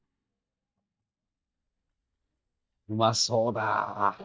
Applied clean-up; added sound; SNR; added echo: neural mask model DeepFilterNet 3.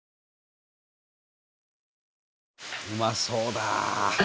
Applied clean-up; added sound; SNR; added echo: none; none; none; none.